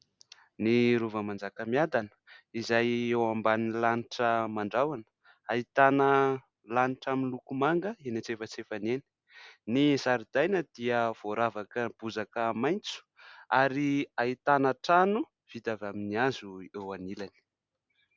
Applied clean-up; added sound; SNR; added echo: none; none; none; none.